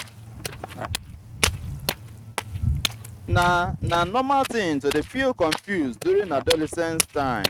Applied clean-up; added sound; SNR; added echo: neural mask model RNNoise.